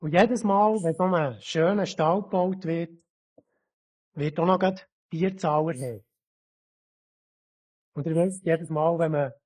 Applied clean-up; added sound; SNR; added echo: neural mask model Resemble Enhance denoiser.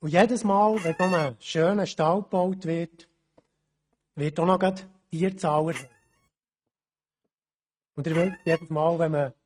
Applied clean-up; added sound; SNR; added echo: neural mask model RNNoise.